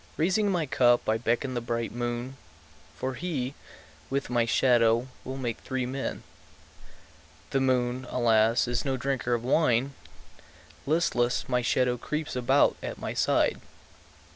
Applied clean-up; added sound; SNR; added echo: none; none; none; none.